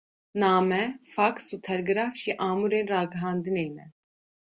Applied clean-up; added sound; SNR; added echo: none; none; none; none.